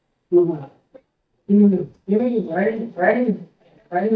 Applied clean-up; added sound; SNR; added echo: neural mask model DeepFilterNet 3.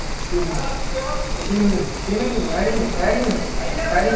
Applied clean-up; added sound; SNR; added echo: none; Rain; 1 dB; reverberation time 0.9 s.